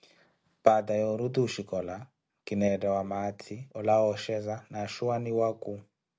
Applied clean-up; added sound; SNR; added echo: none; none; none; none.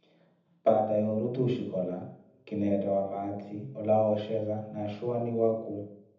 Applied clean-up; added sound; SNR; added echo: none; none; none; reverberation time 0.8 s.